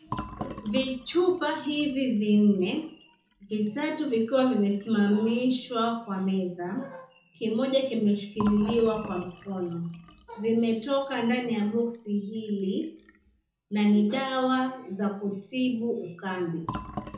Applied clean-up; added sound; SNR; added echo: none; Fill (with liquid); 17 dB; reverberation time 0.5 s.